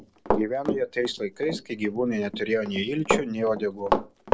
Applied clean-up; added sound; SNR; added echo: none; Run; 2 dB; none.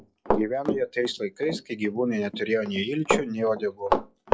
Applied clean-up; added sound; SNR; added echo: classical method log-MMSE.